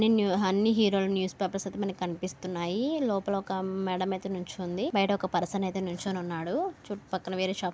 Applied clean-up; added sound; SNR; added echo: none; none; none; none.